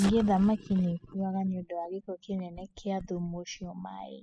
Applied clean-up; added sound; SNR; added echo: classical method spectral subtraction.